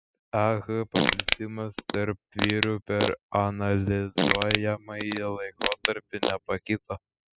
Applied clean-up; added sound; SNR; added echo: classical method spectral subtraction.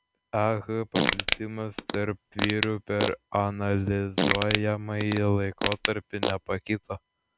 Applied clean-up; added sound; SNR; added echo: none; Fart; 2 dB; none.